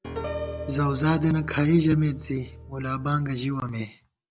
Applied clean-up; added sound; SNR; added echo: none; Piano; 11 dB; none.